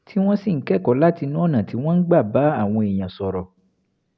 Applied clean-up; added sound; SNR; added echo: none; none; none; none.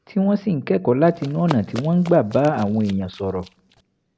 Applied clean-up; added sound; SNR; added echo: none; Run; 17 dB; none.